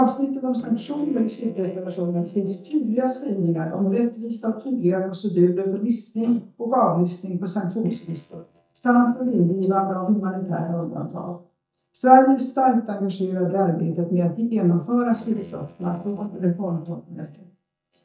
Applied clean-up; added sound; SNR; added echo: neural mask model DeepFilterNet 3.